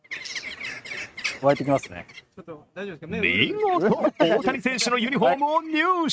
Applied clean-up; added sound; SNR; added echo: neural mask model RNNoise.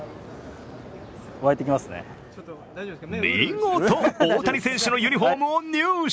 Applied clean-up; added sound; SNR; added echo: none; none; none; none.